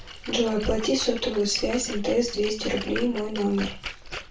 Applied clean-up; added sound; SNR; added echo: none; Splash, splatter; 13 dB; reverberation time 0.2 s.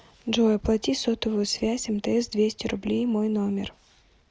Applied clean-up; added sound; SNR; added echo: none; none; none; none.